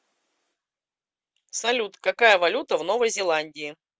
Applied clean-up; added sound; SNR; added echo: none; none; none; none.